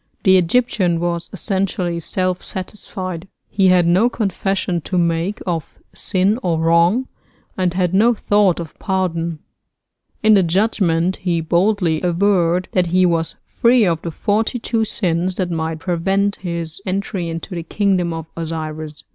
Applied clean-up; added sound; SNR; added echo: none; none; none; none.